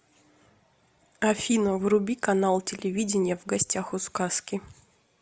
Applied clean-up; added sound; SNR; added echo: none; none; none; none.